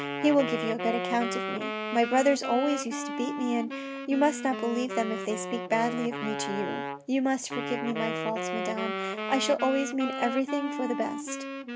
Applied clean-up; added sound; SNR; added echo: none; Wind instrument, woodwind instrument; 5 dB; none.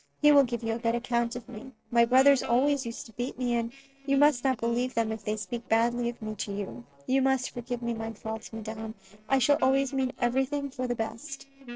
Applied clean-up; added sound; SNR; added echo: neural separator model SepFormer DNS4.